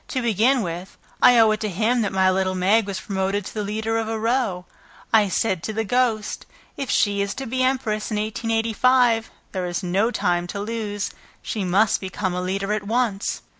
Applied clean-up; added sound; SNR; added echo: none; none; none; none.